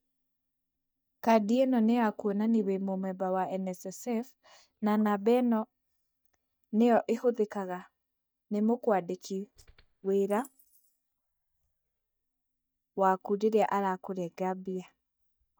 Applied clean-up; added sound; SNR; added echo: neural mask model DeepFilterNet 3.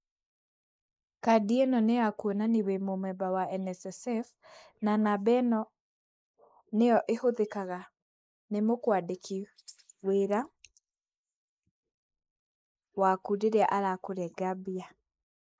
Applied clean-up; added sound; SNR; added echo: neural mask model Resemble Enhance denoiser.